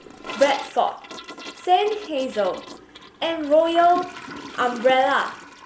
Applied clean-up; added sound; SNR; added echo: none; Toilet flush / Gurgling; 15 dB; none.